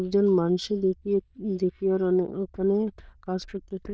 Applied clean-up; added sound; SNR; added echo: neural diffusion model UNIVERSE++.